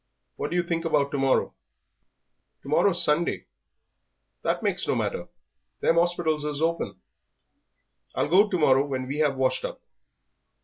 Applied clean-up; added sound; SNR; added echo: none; none; none; none.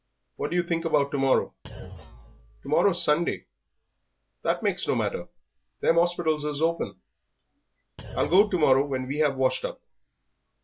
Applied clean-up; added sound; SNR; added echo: none; Thump, thud; 17 dB; none.